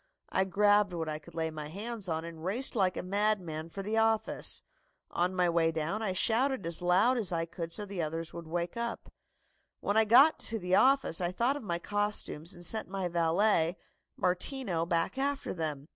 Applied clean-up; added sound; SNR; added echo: none; none; none; none.